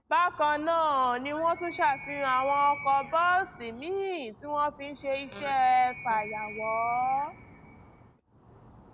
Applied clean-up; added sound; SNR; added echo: none; Animal; 16 dB; none.